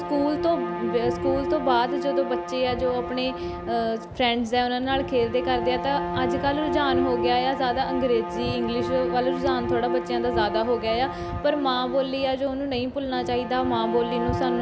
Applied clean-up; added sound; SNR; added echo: none; Bowed string instrument; 5 dB; none.